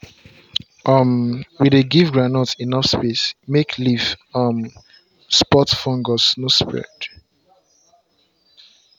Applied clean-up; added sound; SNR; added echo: none; none; none; none.